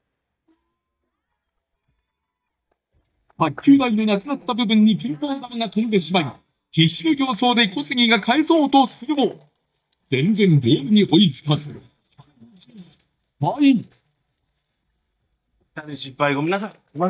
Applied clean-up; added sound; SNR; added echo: neural mask model DeepFilterNet 3.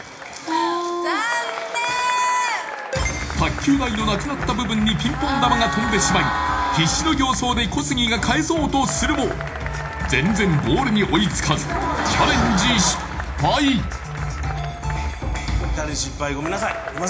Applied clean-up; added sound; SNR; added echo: none; Applause / Crowd / Cheering; 13 dB; reverberation time 0.4 s.